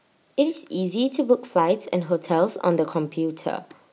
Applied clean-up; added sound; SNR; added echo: none; none; none; none.